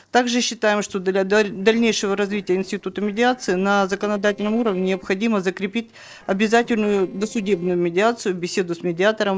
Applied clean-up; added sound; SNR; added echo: neural separator model SepFormer DNS4.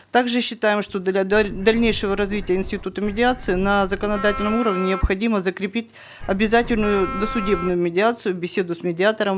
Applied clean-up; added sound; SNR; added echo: none; Wind instrument, woodwind instrument + Bird; 9 dB; none.